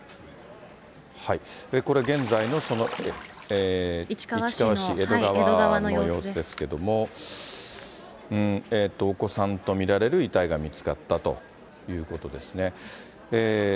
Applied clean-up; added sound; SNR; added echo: none; Bathtub (filling or washing) / Splash, splatter; 12 dB; none.